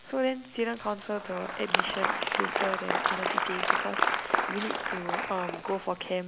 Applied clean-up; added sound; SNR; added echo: none; Applause; -2 dB; none.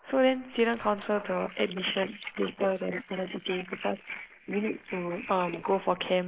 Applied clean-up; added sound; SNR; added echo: neural mask model Resemble Enhance denoiser.